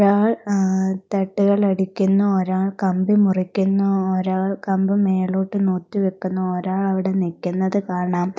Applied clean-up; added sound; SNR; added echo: none; none; none; none.